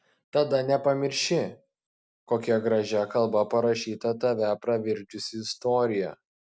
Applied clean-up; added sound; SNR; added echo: none; none; none; none.